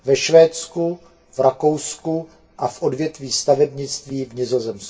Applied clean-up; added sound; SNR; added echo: none; none; none; reverberation time 0.2 s.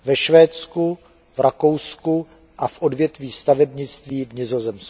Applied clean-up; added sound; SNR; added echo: none; none; none; none.